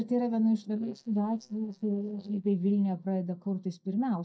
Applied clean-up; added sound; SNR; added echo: neural mask model DeepFilterNet 3.